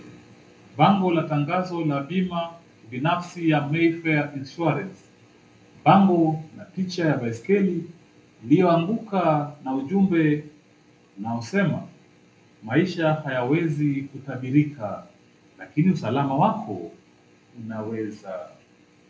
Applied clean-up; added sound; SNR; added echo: none; none; none; reverberation time 0.3 s.